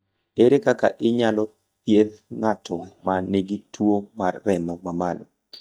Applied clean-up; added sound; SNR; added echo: neural mask model DeepFilterNet 3.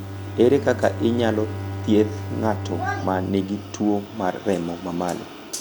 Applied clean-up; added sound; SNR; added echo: none; Bowed string instrument; 9 dB; none.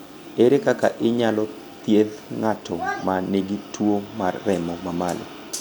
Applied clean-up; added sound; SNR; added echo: none; none; none; none.